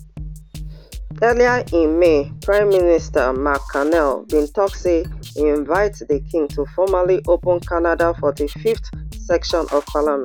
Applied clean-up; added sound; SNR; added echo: none; Drum kit; 13 dB; none.